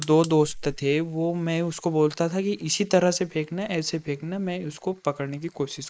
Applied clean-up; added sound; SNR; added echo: neural mask model Resemble Enhance denoiser.